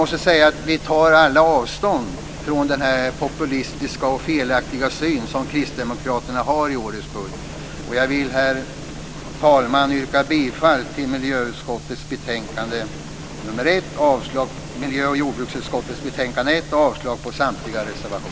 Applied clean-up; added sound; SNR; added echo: none; Train; 16 dB; none.